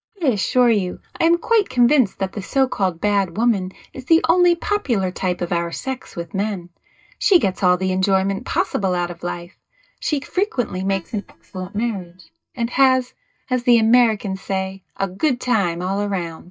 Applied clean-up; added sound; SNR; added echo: neural mask model DeepFilterNet 3.